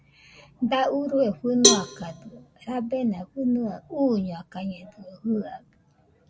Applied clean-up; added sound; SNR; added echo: none; Cowbell; -1 dB; none.